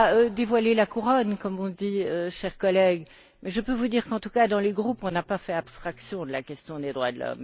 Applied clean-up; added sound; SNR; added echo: none; none; none; none.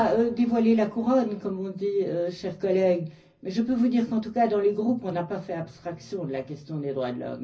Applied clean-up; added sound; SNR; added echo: none; none; none; reverberation time 0.4 s.